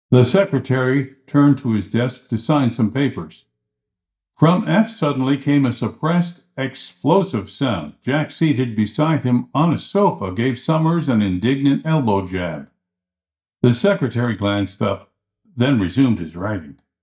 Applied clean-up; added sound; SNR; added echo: neural mask model DeepFilterNet 3.